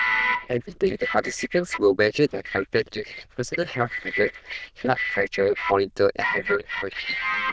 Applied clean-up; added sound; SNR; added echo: neural diffusion model UNIVERSE++.